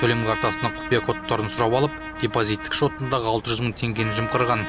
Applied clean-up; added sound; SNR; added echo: none; Trumpet; 9 dB; none.